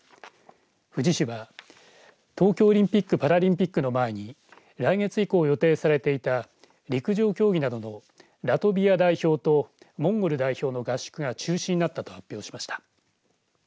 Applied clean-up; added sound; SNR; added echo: none; none; none; none.